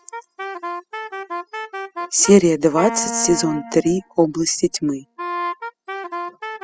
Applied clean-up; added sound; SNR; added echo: classical method spectral subtraction.